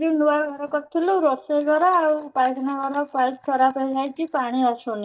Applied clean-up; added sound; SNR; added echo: neural mask model DeepFilterNet 3.